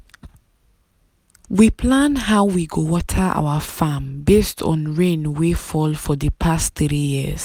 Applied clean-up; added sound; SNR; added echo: none; none; none; none.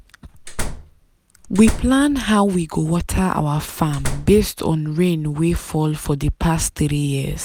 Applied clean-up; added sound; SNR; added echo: none; Slam; 9 dB; none.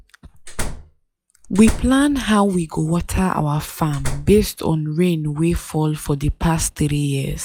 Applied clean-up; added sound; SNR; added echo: classical method log-MMSE.